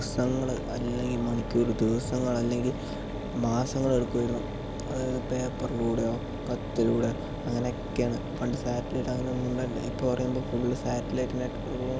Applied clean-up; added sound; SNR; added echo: none; Mechanisms; 7 dB; none.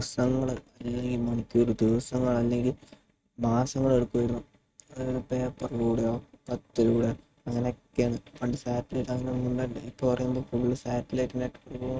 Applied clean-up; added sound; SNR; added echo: neural mask model RNNoise.